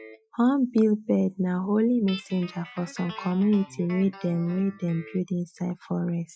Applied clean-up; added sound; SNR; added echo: classical method Wiener filter.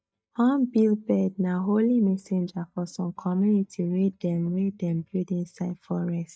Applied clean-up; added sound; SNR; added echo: neural mask model DeepFilterNet 3.